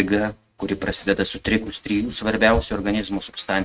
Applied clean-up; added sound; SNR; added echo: neural mask model RNNoise.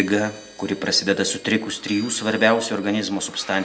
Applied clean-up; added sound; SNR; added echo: none; none; none; none.